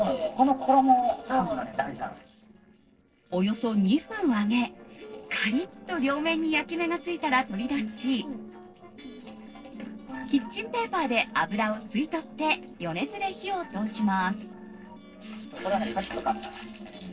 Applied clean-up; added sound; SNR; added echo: neural separator model SepFormer DNS4.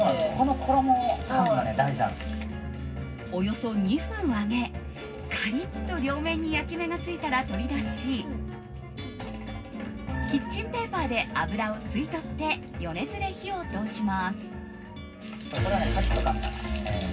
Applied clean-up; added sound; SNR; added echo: none; Acoustic guitar; 11 dB; reverberation time 0.4 s.